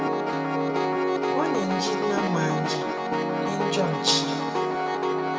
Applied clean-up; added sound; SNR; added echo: none; Piano; -5 dB; reverberation time 1.5 s.